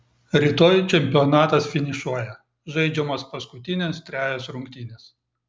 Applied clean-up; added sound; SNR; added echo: none; none; none; none.